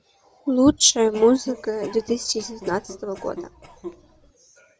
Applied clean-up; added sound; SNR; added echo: none; Cough; 17 dB; none.